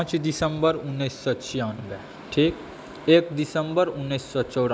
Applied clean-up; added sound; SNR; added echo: none; none; none; none.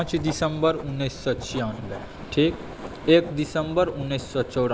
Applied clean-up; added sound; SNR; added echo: none; Writing; 14 dB; none.